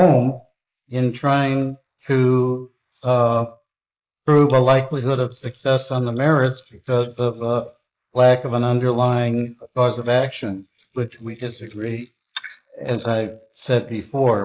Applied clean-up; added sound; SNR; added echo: neural mask model Resemble Enhance denoiser.